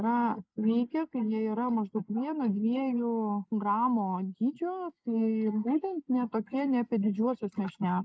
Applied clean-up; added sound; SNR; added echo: neural mask model Resemble Enhance denoiser.